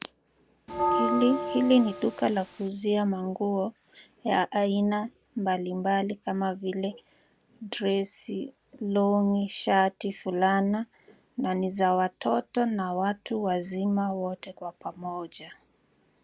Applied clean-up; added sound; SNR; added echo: none; Bell; 2 dB; none.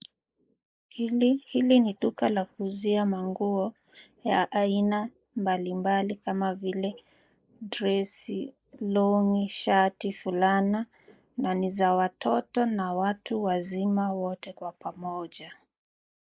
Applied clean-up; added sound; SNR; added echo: neural mask model Resemble Enhance denoiser.